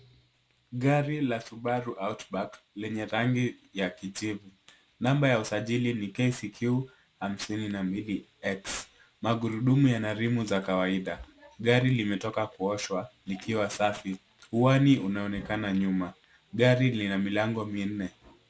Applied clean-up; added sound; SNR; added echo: none; none; none; none.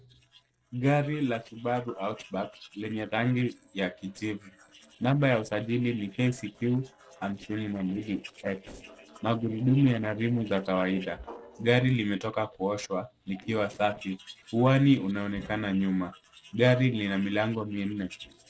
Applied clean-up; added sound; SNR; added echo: neural separator model SepFormer DNS4.